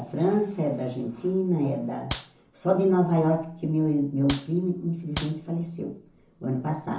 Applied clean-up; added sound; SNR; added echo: none; Clapping; 12 dB; reverberation time 0.9 s.